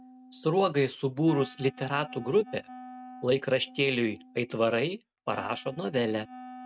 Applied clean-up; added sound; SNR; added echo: neural mask model RNNoise.